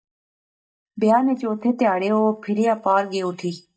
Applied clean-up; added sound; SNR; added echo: neural mask model DeepFilterNet 3.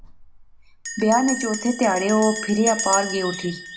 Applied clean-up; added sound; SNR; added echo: none; Bell; 8 dB; reverberation time 0.4 s.